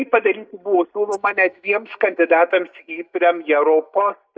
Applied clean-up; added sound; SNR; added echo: neural mask model DeepFilterNet 3.